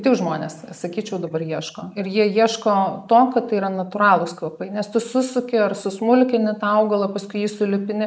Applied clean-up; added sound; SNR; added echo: neural mask model Resemble Enhance denoiser.